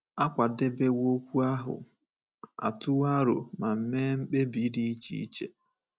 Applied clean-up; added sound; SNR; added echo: none; none; none; none.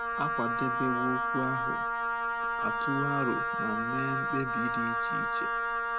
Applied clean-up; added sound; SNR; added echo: none; Wind instrument, woodwind instrument; -5 dB; none.